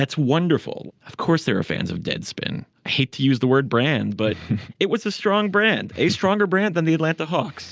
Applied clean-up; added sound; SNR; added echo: none; none; none; none.